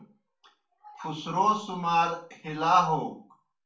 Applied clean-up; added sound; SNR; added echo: none; none; none; reverberation time 0.3 s.